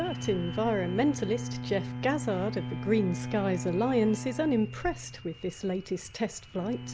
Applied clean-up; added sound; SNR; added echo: none; Bowed string instrument; 8 dB; none.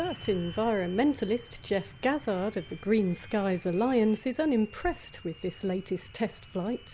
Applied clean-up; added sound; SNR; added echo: none; none; none; none.